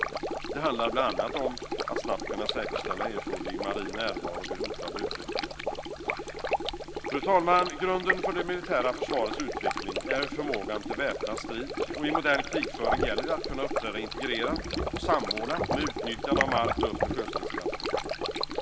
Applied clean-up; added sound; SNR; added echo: none; Stream; 0 dB; none.